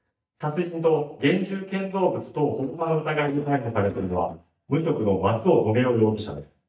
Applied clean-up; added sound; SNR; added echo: neural mask model DeepFilterNet 3.